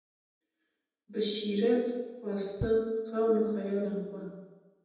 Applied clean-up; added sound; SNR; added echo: none; Knock; 11 dB; reverberation time 1.1 s.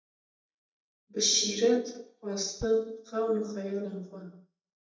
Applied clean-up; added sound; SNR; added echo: neural mask model DeepFilterNet 3.